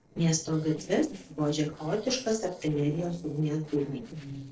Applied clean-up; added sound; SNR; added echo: neural separator model SepFormer DNS4.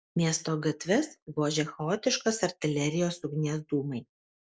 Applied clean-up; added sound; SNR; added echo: none; none; none; none.